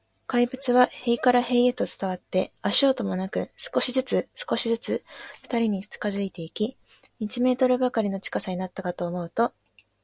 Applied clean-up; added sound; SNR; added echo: none; none; none; none.